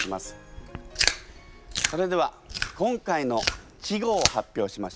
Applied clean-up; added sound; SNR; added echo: none; Chewing, mastication; 3 dB; none.